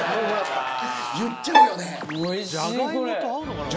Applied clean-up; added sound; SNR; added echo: none; Bowed string instrument; -2 dB; none.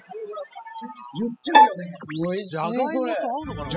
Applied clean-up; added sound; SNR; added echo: classical method spectral subtraction.